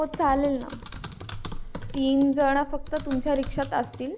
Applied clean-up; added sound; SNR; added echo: none; Typing; 8 dB; none.